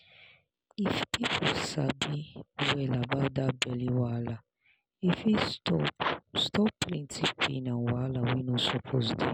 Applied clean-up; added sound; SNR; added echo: none; none; none; none.